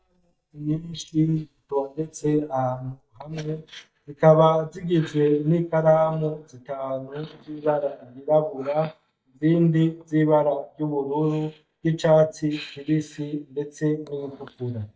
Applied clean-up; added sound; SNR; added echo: neural mask model DeepFilterNet 3.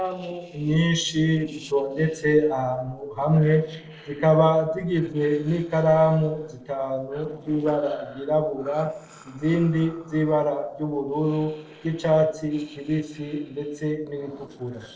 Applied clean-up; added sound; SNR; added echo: neural separator model SepFormer DNS4.